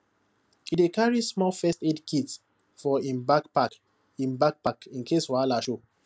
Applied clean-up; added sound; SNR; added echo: none; none; none; none.